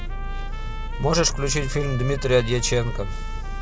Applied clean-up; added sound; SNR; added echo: none; Trumpet; 16 dB; none.